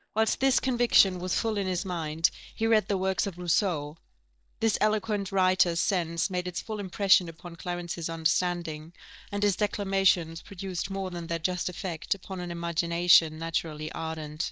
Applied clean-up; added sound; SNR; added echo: neural mask model DeepFilterNet 3.